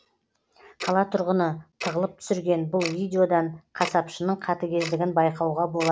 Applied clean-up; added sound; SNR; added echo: none; Tick-tock; 15 dB; none.